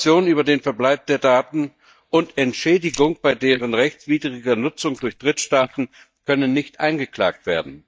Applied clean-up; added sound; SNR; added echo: neural mask model DeepFilterNet 3.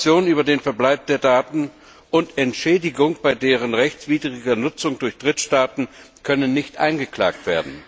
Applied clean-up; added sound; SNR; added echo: none; none; none; none.